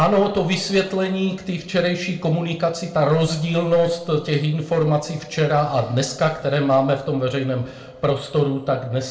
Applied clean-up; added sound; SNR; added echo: none; none; none; reverberation time 0.4 s.